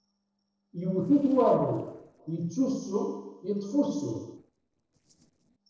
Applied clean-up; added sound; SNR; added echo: neural separator model SepFormer DNS4.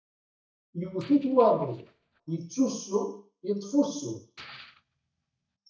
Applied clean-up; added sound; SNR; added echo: neural mask model DeepFilterNet 3.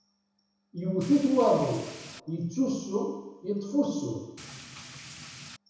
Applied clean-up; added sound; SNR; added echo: none; Rain; 15 dB; reverberation time 1.0 s.